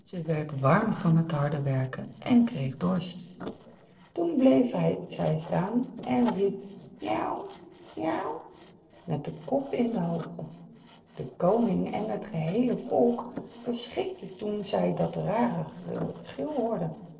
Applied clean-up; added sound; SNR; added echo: neural separator model SepFormer DNS4.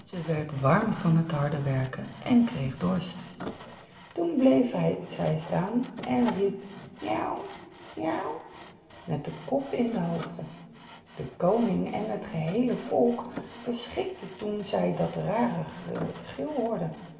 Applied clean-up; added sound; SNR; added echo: none; Sawing; 17 dB; reverberation time 2.5 s.